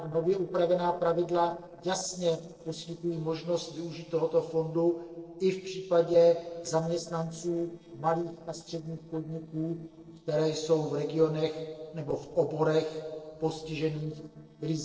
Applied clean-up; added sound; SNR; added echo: neural separator model SepFormer DNS4.